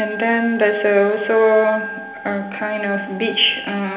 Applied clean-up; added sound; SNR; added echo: none; Organ; 11 dB; reverberation time 1.1 s.